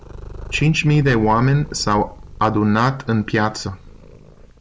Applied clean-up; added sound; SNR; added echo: none; Purr; 16 dB; none.